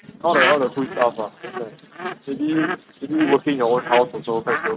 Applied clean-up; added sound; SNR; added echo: neural mask model RNNoise.